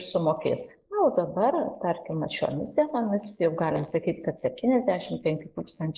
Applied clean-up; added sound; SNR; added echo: neural mask model Resemble Enhance denoiser.